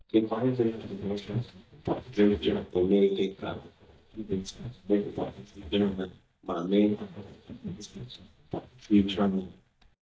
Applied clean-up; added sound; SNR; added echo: neural mask model DeepFilterNet 3.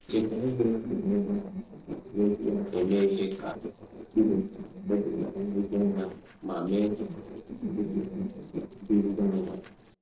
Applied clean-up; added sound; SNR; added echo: neural separator model SepFormer DNS4.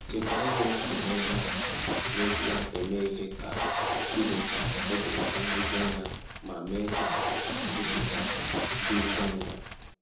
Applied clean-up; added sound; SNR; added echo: none; Packing tape, duct tape; -5 dB; reverberation time 0.5 s.